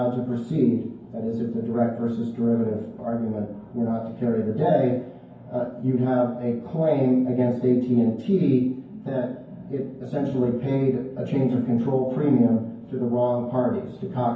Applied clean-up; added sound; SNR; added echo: none; none; none; reverberation time 0.9 s.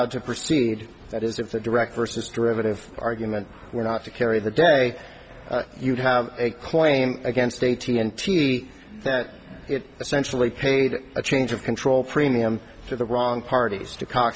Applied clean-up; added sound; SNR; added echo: none; none; none; none.